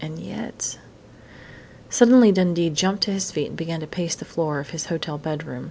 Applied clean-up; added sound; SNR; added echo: none; none; none; none.